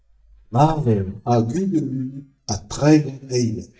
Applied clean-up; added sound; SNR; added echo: neural mask model DeepFilterNet 3.